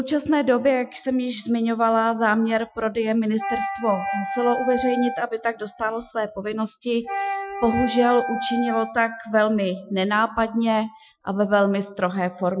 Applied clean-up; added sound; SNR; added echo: classical method Wiener filter.